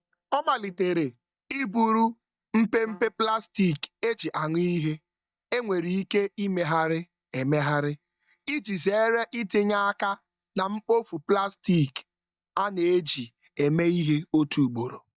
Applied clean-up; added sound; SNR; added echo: neural mask model DeepFilterNet 3.